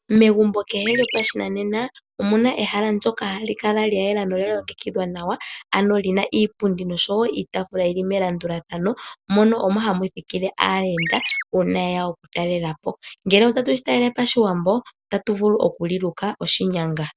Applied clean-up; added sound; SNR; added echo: none; Chirp, tweet; 4 dB; none.